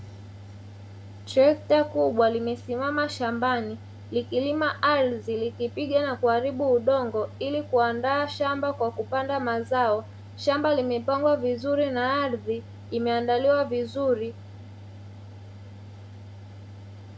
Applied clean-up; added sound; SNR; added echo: none; Mechanical fan; 16 dB; none.